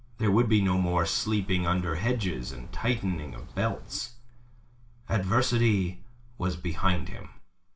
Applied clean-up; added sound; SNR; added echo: none; Bird; 15 dB; reverberation time 0.3 s.